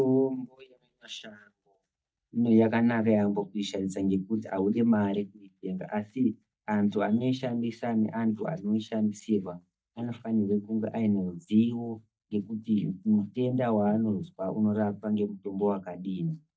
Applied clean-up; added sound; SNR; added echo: neural mask model DeepFilterNet 3.